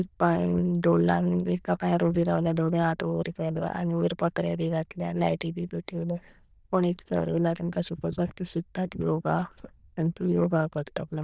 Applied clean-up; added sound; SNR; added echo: neural diffusion model UNIVERSE++.